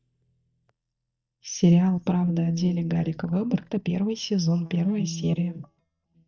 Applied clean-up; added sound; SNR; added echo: neural mask model DeepFilterNet 3.